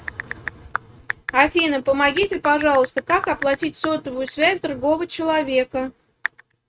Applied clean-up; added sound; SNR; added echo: neural mask model RNNoise.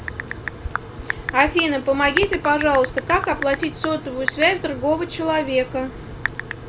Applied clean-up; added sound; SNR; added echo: none; Typing; 8 dB; none.